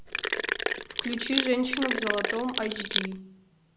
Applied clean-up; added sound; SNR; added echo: none; Sink (filling or washing); -2 dB; none.